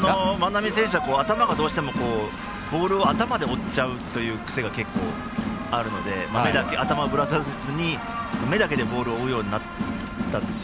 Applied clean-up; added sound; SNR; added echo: none; Brass instrument; 10 dB; none.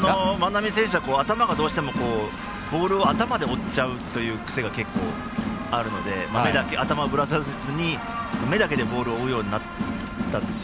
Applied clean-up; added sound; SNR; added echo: none; none; none; none.